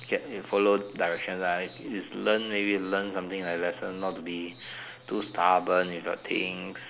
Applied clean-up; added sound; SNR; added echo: none; none; none; none.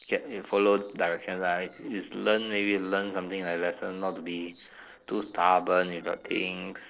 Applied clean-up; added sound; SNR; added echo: neural separator model SepFormer DNS4.